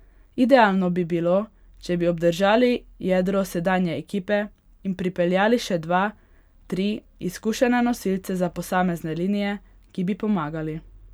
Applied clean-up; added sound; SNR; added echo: none; none; none; none.